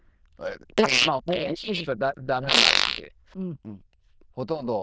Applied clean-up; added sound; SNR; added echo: neural diffusion model UNIVERSE++.